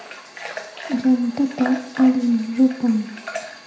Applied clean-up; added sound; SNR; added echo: none; Water tap, faucet / Water; 14 dB; reverberation time 0.8 s.